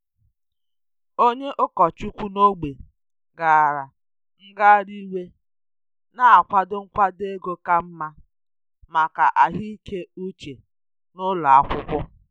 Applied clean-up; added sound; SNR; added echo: none; none; none; none.